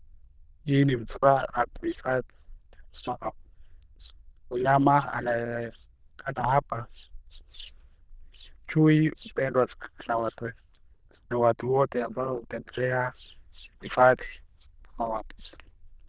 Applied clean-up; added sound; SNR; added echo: neural diffusion model UNIVERSE++.